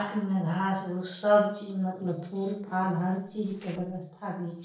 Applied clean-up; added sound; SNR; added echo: neural separator model SepFormer DNS4.